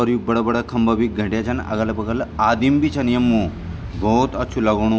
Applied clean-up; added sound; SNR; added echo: none; none; none; none.